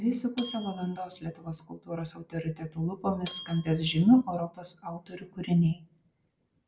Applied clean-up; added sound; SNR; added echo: none; Bell; 3 dB; none.